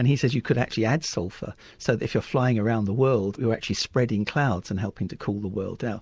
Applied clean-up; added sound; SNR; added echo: none; none; none; none.